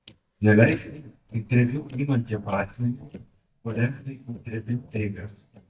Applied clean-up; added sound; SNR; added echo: neural mask model DeepFilterNet 3.